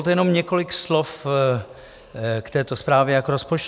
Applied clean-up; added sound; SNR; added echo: none; none; none; none.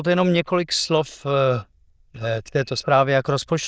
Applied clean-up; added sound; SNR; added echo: neural diffusion model UNIVERSE++.